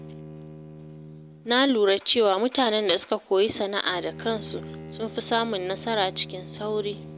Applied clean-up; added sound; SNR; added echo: none; Bowed string instrument; 16 dB; none.